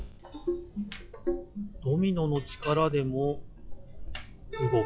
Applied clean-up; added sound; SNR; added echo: classical method log-MMSE.